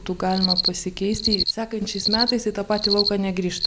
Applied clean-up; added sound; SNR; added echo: none; Cricket; 2 dB; none.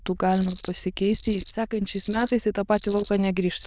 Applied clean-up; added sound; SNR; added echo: neural diffusion model UNIVERSE++.